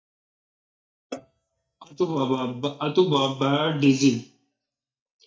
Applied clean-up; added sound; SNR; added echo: neural mask model DeepFilterNet 3.